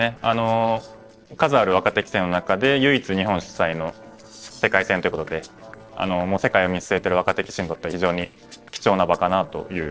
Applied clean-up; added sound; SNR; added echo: neural separator model SepFormer DNS4.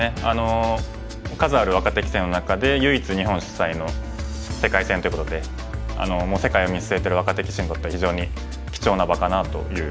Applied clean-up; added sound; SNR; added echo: none; Bowed string instrument; 19 dB; none.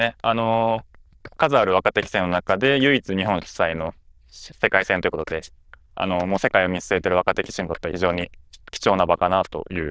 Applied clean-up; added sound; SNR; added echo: neural diffusion model UNIVERSE++.